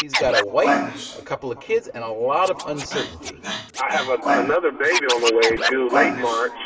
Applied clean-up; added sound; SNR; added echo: none; Scratching (performance technique); 3 dB; reverberation time 2.6 s.